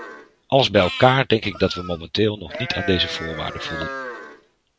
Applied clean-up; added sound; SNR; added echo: none; Livestock, farm animals, working animals; 12 dB; none.